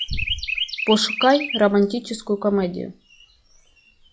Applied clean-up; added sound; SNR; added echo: classical method log-MMSE.